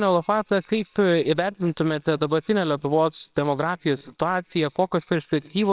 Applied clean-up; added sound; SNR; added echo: neural separator model SepFormer WHAMR!.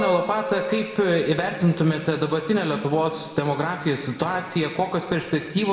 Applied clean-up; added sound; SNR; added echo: none; Piano; 12 dB; reverberation time 2.0 s.